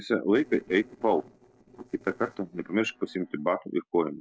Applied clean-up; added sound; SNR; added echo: neural separator model SepFormer DNS4.